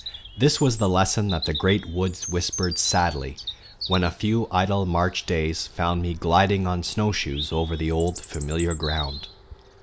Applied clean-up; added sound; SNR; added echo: none; Bird vocalization, bird call, bird song; 13 dB; none.